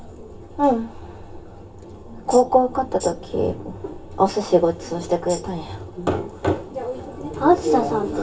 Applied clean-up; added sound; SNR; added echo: none; Tambourine; 15 dB; reverberation time 0.2 s.